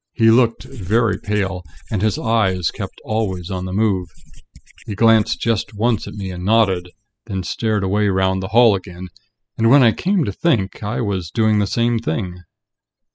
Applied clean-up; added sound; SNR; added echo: classical method spectral subtraction.